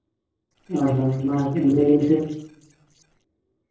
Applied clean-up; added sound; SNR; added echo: neural separator model SepFormer DNS4.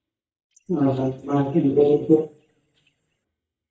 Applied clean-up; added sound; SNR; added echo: neural mask model DeepFilterNet 3.